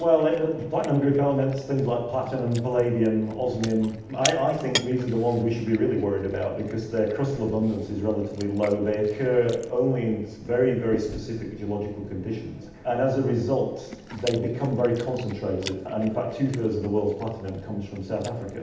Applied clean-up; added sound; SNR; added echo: none; Chewing, mastication; 16 dB; reverberation time 0.8 s.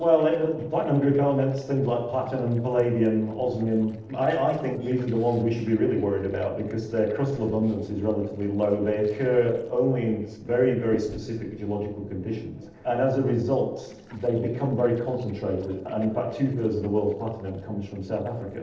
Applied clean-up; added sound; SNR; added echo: neural separator model SepFormer DNS4.